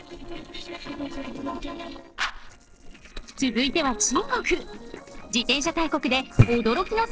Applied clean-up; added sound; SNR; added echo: neural separator model SepFormer DNS4.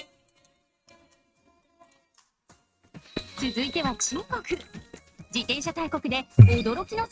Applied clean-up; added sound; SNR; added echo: neural mask model RNNoise.